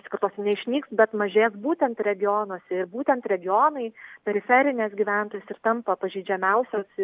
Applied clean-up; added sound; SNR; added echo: none; none; none; none.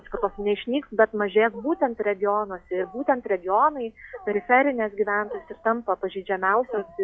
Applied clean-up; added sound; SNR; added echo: classical method log-MMSE.